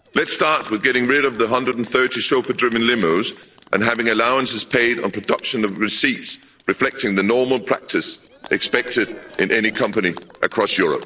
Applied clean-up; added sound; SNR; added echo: neural separator model SepFormer DNS4.